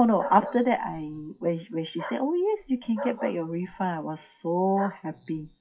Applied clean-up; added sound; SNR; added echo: classical method WPE with log-MMSE.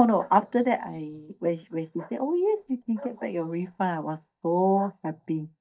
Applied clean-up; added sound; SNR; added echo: neural mask model DeepFilterNet 3.